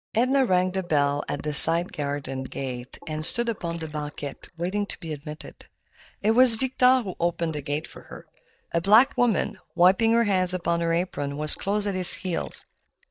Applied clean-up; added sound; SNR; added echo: neural mask model DeepFilterNet 3.